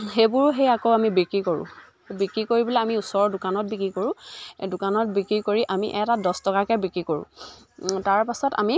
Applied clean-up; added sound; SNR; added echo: none; none; none; none.